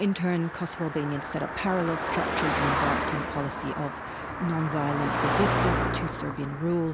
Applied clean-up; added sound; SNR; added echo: none; Car passing by; 0 dB; none.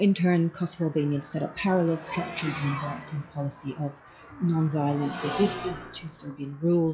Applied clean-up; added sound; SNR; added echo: classical method log-MMSE.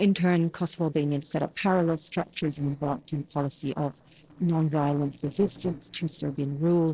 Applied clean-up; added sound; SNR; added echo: neural separator model SepFormer DNS4.